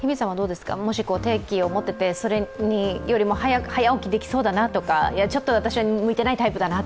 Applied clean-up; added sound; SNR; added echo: none; Wind instrument, woodwind instrument; 20 dB; none.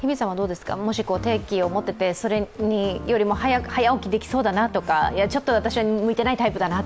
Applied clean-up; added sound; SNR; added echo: none; none; none; none.